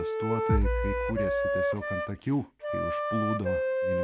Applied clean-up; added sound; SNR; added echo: none; Bass drum + Wind instrument, woodwind instrument; -5 dB; none.